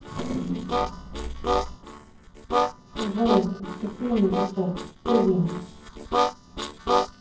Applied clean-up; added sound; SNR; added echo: neural separator model SepFormer DNS4.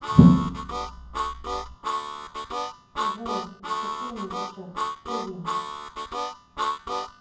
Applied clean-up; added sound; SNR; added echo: none; Harmonica; 5 dB; reverberation time 0.9 s.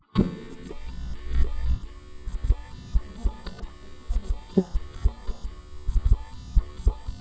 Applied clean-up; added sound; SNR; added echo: neural mask model DeepFilterNet 3.